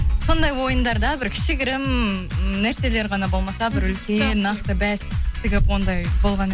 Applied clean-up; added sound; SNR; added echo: none; Wind; 5 dB; none.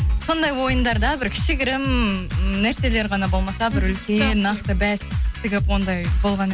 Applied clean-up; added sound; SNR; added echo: none; none; none; none.